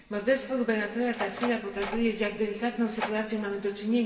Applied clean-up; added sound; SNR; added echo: none; Door; 12 dB; reverberation time 2.7 s.